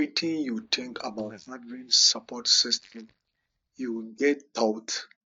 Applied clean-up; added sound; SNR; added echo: neural mask model DeepFilterNet 3.